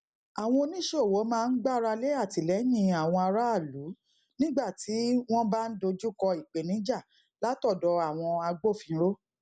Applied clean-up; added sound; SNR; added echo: none; none; none; none.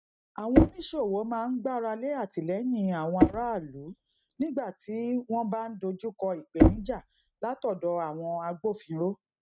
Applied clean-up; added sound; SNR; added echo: neural mask model RNNoise.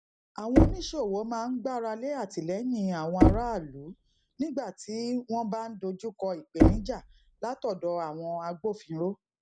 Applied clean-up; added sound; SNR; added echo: none; Knock; -3 dB; none.